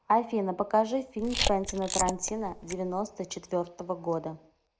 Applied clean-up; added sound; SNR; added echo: neural mask model Resemble Enhance denoiser.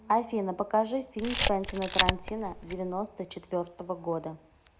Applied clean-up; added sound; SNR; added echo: none; Camera; -2 dB; none.